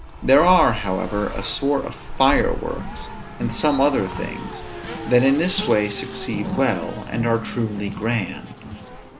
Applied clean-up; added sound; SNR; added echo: none; Race car, auto racing; 9 dB; none.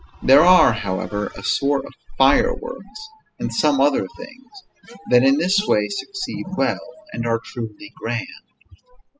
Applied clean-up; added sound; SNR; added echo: classical method spectral subtraction.